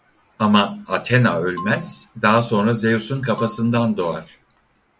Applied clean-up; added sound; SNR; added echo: none; Marimba, xylophone; 19 dB; none.